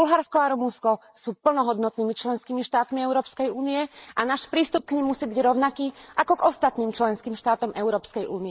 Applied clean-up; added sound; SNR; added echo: neural mask model Resemble Enhance denoiser.